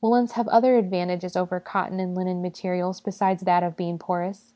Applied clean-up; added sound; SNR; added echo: none; none; none; none.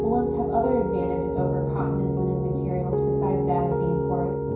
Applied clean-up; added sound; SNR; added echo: none; Piano; -4 dB; reverberation time 0.6 s.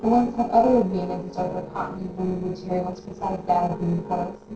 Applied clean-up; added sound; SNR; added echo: neural separator model SepFormer DNS4.